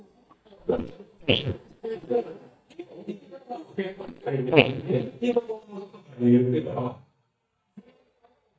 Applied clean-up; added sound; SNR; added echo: neural mask model DeepFilterNet 3.